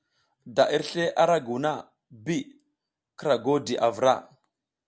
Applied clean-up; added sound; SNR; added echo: none; none; none; none.